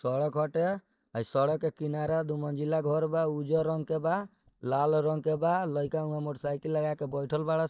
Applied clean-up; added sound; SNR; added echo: neural mask model DeepFilterNet 3.